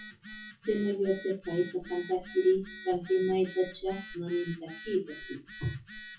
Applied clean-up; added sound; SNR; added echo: classical method WPE with log-MMSE.